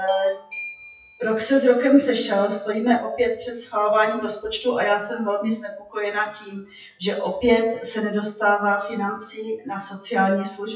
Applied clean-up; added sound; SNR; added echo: classical method WPE with log-MMSE.